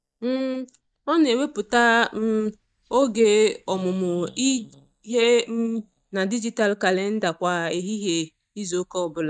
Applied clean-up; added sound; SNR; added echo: neural mask model DeepFilterNet 3.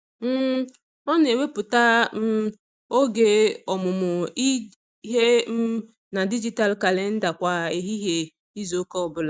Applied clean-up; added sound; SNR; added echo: none; none; none; none.